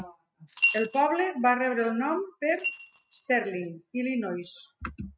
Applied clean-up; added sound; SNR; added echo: neural mask model RNNoise.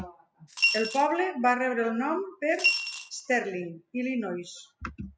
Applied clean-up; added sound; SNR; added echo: none; Coin (dropping) / Glass; 0 dB; none.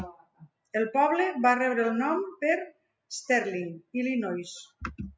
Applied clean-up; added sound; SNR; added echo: none; none; none; none.